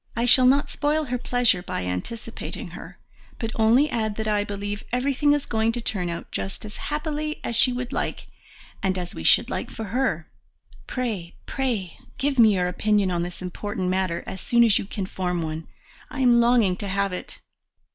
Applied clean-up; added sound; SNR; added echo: none; none; none; none.